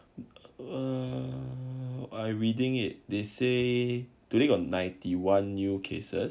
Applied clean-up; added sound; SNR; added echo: none; none; none; none.